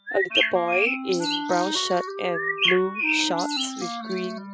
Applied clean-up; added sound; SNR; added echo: classical method spectral subtraction.